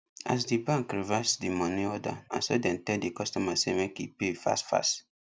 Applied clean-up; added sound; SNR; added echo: none; none; none; none.